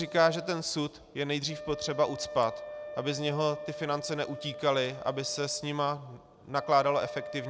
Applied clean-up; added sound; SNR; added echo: none; Wind instrument, woodwind instrument; 12 dB; none.